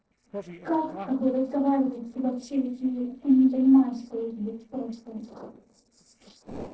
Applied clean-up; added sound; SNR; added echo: neural separator model SepFormer DNS4.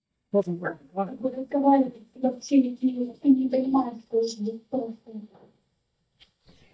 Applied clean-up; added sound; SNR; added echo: neural mask model DeepFilterNet 3.